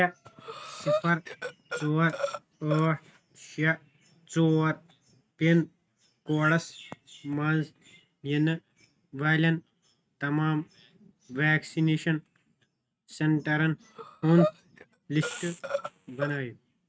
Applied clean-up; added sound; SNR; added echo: neural mask model RNNoise.